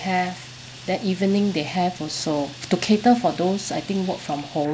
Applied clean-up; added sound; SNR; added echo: none; Fire; 18 dB; none.